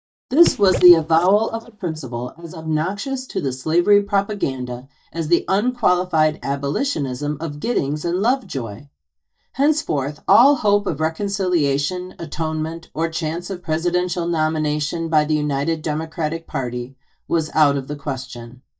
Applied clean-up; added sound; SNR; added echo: neural mask model DeepFilterNet 3.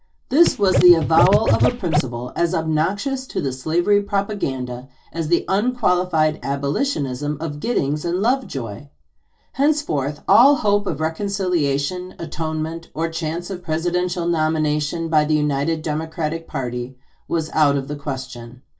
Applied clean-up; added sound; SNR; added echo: none; Scratching (performance technique); 0 dB; reverberation time 0.2 s.